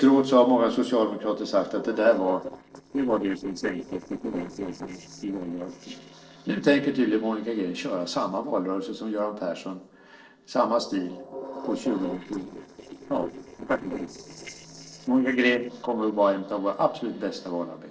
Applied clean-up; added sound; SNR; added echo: neural separator model SepFormer DNS4.